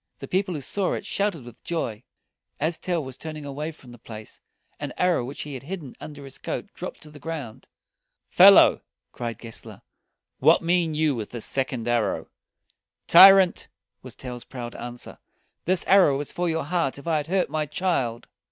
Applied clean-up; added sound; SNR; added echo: none; none; none; none.